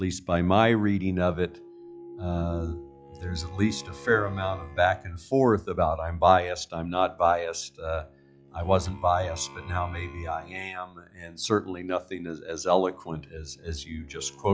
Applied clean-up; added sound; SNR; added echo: classical method log-MMSE.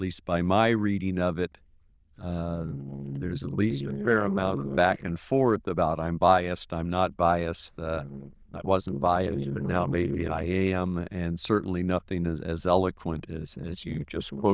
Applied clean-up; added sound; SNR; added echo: neural diffusion model UNIVERSE++.